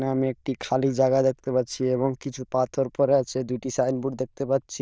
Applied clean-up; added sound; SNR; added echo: neural diffusion model UNIVERSE++.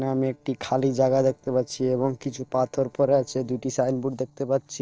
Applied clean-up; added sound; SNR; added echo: neural separator model SepFormer DNS4.